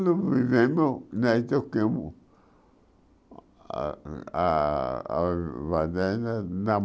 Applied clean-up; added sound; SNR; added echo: none; none; none; none.